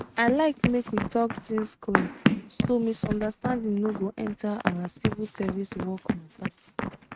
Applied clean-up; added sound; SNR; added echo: neural mask model RNNoise.